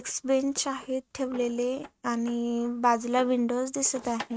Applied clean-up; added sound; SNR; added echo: neural mask model RNNoise.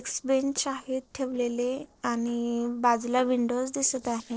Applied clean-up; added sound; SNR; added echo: neural separator model SepFormer DNS4.